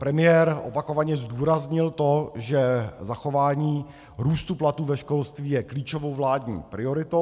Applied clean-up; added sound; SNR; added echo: none; none; none; none.